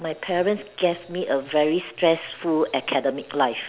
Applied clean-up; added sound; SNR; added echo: none; none; none; none.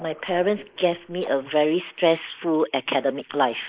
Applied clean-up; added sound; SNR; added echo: neural mask model Resemble Enhance denoiser.